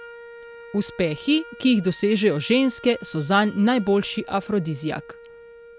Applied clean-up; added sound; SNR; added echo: none; Wind instrument, woodwind instrument; 19 dB; none.